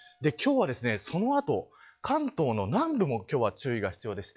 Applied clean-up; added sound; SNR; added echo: classical method log-MMSE.